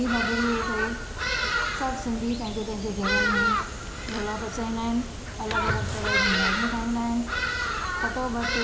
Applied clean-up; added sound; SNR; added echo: none; Bird vocalization, bird call, bird song; -2 dB; none.